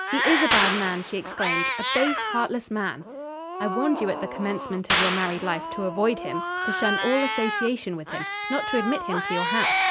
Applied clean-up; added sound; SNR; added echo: none; Clapping + Cat; 0 dB; none.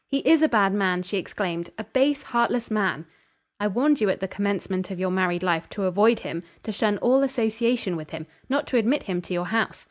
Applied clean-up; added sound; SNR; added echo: none; none; none; none.